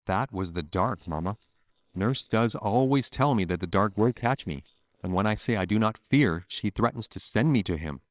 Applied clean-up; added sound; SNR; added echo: neural separator model SepFormer WHAMR!.